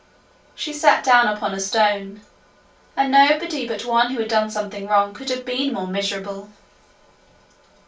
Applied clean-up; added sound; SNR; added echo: none; none; none; reverberation time 0.2 s.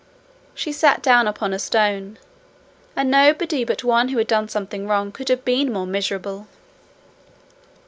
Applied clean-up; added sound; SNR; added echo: none; none; none; none.